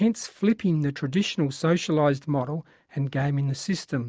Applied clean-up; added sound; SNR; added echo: none; none; none; none.